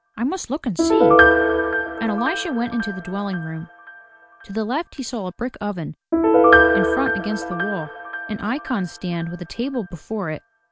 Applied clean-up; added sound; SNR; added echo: none; Piano; -5 dB; none.